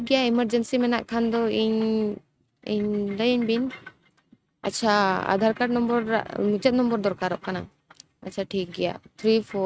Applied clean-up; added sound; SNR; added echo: neural mask model RNNoise.